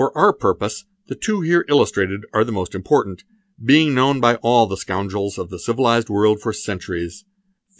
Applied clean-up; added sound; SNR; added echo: none; none; none; none.